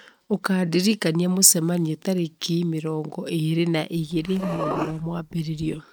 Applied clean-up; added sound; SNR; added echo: neural mask model RNNoise.